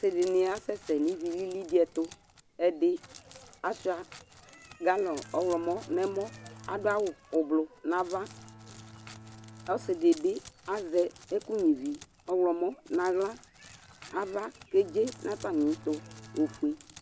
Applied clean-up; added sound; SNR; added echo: none; Crackle + Bowed string instrument; 20 dB; none.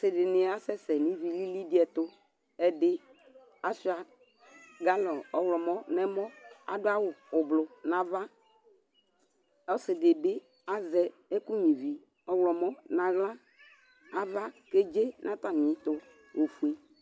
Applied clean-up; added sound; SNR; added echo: none; none; none; none.